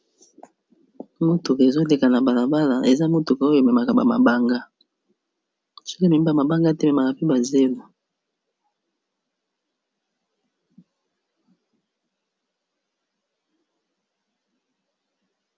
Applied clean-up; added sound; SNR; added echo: none; none; none; none.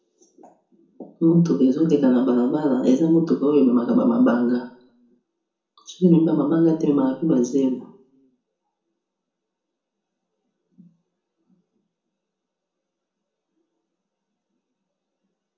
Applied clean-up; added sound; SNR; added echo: none; none; none; reverberation time 0.5 s.